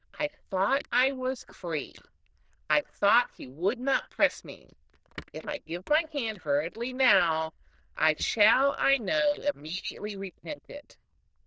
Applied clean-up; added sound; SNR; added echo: neural diffusion model UNIVERSE++.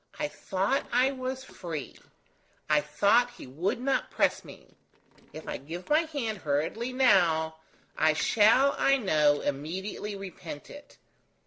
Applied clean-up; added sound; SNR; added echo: neural separator model SepFormer DNS4.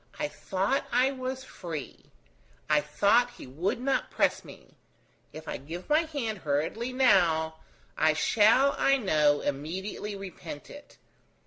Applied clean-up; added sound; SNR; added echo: none; none; none; none.